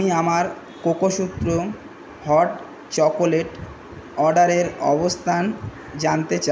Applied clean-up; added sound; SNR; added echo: none; none; none; none.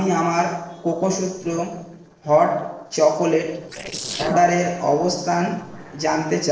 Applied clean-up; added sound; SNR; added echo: neural separator model SepFormer DNS4.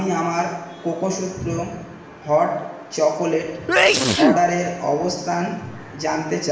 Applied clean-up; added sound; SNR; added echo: none; Sneeze; -3 dB; reverberation time 0.9 s.